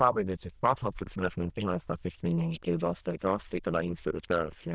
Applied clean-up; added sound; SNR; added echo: neural diffusion model UNIVERSE++.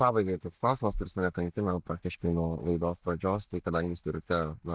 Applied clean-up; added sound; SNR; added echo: neural mask model DeepFilterNet 3.